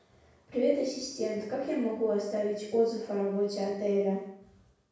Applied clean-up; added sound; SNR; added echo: none; none; none; reverberation time 0.7 s.